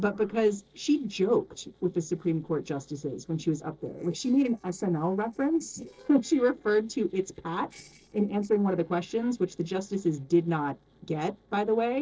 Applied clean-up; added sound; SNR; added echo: neural separator model SepFormer DNS4.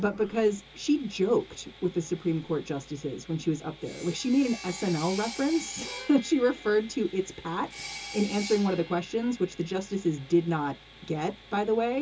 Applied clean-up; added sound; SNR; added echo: none; Sawing; 16 dB; reverberation time 0.2 s.